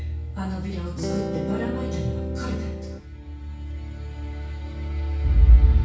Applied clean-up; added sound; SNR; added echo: none; Electric guitar / Strum; 8 dB; reverberation time 0.6 s.